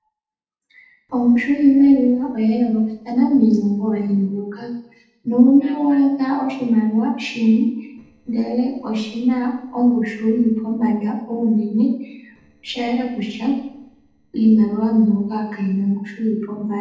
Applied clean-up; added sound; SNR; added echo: neural separator model SepFormer DNS4.